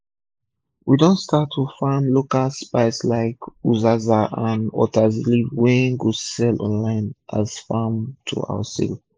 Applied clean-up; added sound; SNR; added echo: neural mask model Resemble Enhance denoiser.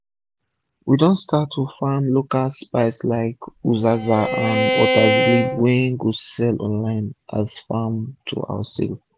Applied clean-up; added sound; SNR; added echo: none; Bowed string instrument; 0 dB; none.